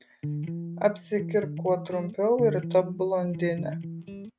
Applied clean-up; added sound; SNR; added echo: neural mask model RNNoise.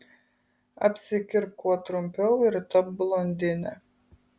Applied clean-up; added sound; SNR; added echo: none; none; none; none.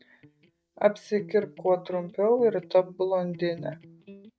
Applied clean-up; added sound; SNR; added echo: neural mask model DeepFilterNet 3.